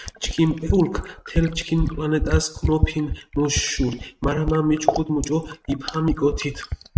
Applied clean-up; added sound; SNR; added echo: neural mask model RNNoise.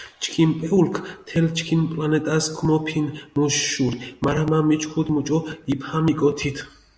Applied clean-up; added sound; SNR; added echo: none; none; none; none.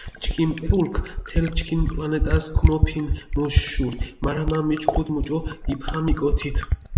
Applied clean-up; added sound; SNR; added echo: none; Fill (with liquid); -2 dB; none.